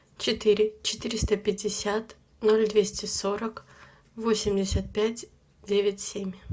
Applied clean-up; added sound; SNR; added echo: none; none; none; none.